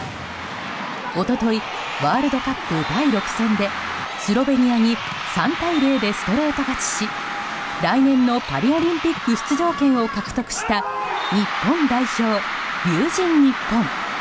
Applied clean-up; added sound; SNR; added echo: none; none; none; none.